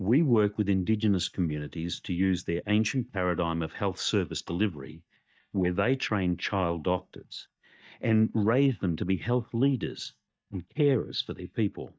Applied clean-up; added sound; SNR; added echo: neural mask model DeepFilterNet 3.